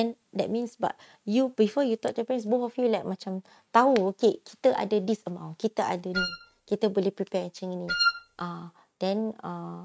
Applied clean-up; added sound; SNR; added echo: neural mask model RNNoise.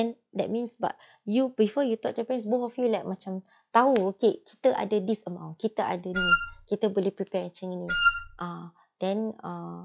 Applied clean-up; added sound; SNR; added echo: classical method log-MMSE.